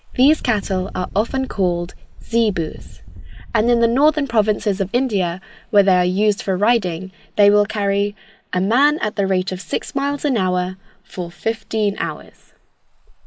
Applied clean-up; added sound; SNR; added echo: none; Engine; 17 dB; none.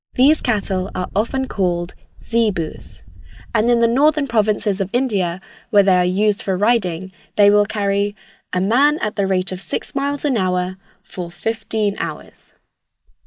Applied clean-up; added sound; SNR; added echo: neural mask model DeepFilterNet 3.